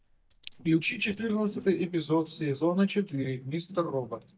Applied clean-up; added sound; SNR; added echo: neural mask model DeepFilterNet 3.